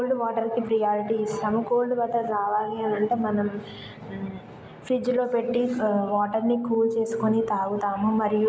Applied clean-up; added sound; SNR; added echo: none; none; none; none.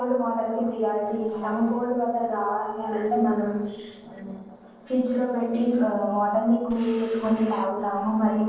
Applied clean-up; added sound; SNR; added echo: neural separator model SepFormer DNS4.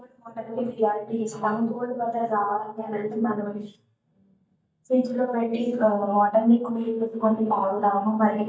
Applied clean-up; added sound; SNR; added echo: neural mask model DeepFilterNet 3.